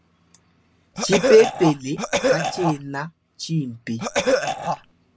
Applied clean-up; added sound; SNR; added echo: none; Cough; 0 dB; none.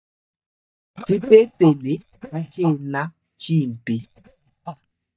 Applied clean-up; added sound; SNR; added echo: neural mask model DeepFilterNet 3.